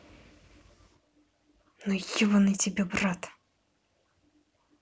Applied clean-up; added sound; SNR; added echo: none; none; none; none.